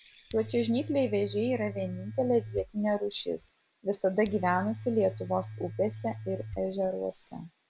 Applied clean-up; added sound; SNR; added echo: none; Domestic sounds, home sounds; 13 dB; none.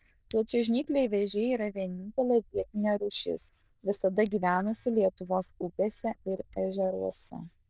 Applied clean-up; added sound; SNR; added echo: neural diffusion model UNIVERSE++.